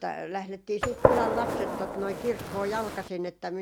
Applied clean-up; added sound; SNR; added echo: none; Gunshot, gunfire; -4 dB; none.